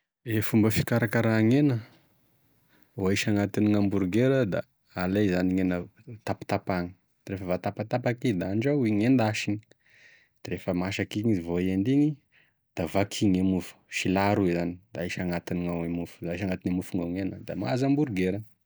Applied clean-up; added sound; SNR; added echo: none; none; none; none.